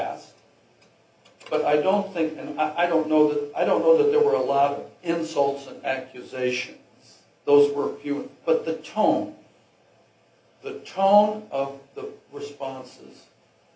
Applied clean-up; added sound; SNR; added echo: none; none; none; reverberation time 0.3 s.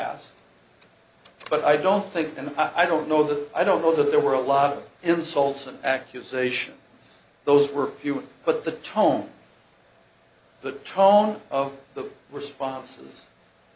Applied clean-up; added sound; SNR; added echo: none; none; none; none.